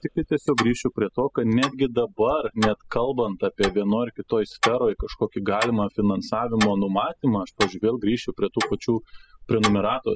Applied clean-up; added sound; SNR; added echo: classical method spectral subtraction.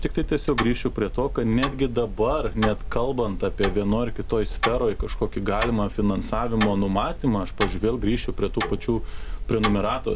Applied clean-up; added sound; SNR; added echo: none; Tick-tock; 4 dB; none.